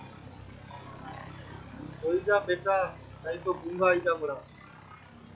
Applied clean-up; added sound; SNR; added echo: classical method log-MMSE.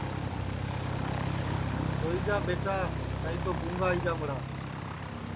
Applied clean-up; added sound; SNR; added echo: none; Aircraft; -3 dB; none.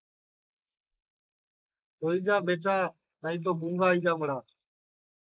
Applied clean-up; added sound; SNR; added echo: neural mask model Resemble Enhance denoiser.